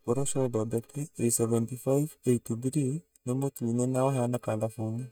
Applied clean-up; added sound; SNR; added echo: neural mask model DeepFilterNet 3.